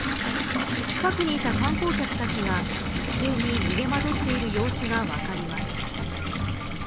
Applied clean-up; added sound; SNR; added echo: none; Bathtub (filling or washing) / Water tap, faucet; 1 dB; none.